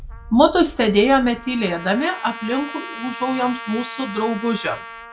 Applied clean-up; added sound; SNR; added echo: none; Trumpet; 15 dB; none.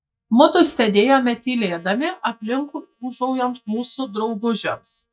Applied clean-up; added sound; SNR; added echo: neural mask model DeepFilterNet 3.